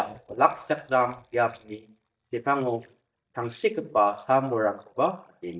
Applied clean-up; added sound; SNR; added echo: neural mask model DeepFilterNet 3.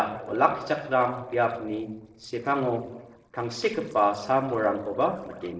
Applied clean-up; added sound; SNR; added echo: neural separator model SepFormer DNS4.